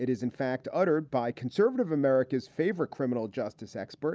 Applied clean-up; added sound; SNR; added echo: none; none; none; none.